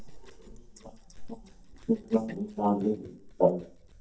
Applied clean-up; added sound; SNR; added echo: neural mask model DeepFilterNet 3.